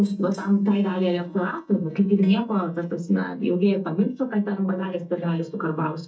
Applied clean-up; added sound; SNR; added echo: neural mask model DeepFilterNet 3.